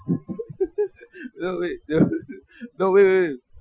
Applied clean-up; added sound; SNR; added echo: classical method Wiener filter.